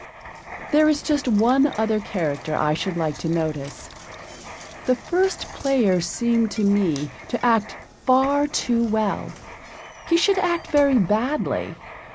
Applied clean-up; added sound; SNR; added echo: none; Writing + Knock; 16 dB; none.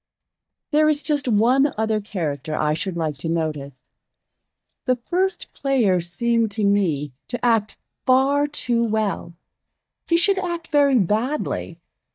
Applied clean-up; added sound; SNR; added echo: neural mask model DeepFilterNet 3.